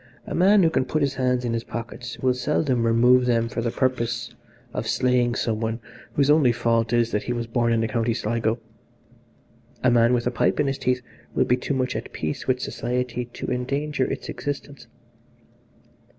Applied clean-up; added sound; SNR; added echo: none; none; none; none.